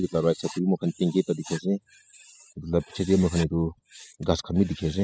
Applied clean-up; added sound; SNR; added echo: classical method spectral subtraction.